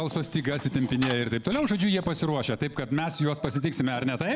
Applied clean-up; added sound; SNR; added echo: none; Coin (dropping); 18 dB; none.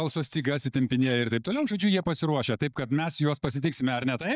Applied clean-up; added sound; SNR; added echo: neural mask model DeepFilterNet 3.